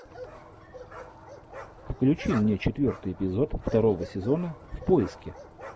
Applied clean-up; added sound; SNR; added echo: none; Bark; 16 dB; none.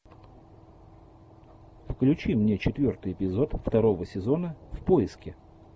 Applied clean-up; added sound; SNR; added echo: none; none; none; none.